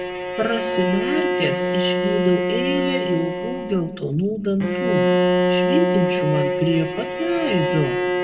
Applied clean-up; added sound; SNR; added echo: none; Bowed string instrument; -2 dB; reverberation time 1.2 s.